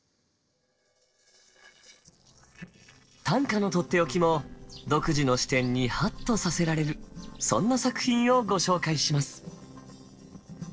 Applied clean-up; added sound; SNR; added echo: neural separator model SepFormer DNS4.